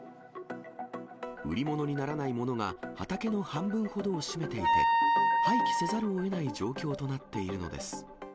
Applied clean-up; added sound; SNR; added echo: none; Wind instrument, woodwind instrument; -4 dB; none.